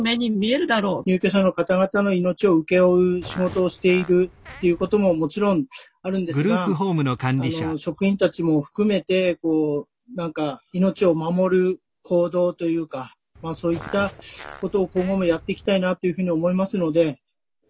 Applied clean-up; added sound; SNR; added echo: none; Fart; 19 dB; none.